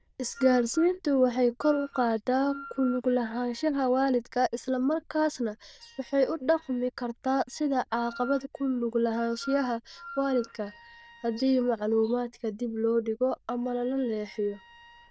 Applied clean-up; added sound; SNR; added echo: neural diffusion model UNIVERSE++.